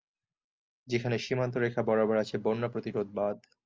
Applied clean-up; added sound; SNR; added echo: none; none; none; none.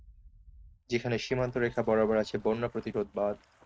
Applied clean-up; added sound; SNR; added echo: neural mask model RNNoise.